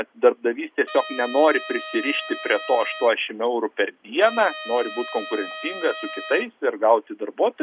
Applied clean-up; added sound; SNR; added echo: none; Trumpet; 12 dB; none.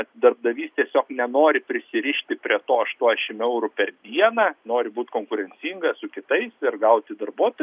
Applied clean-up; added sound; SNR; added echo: none; none; none; none.